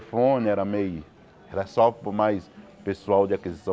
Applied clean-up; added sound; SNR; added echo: none; none; none; none.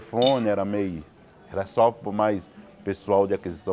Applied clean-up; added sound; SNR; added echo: none; Cutlery, silverware / Dishes, pots, and pans; 14 dB; none.